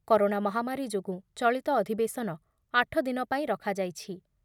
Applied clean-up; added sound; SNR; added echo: none; none; none; none.